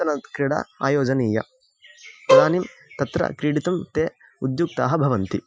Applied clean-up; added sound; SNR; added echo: classical method Wiener filter.